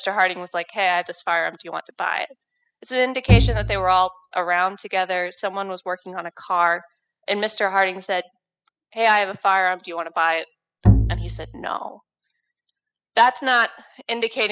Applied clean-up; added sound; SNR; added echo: classical method spectral subtraction.